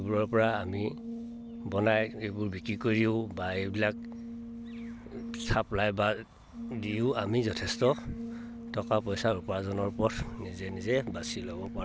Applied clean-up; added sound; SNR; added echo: none; Brass instrument; 10 dB; none.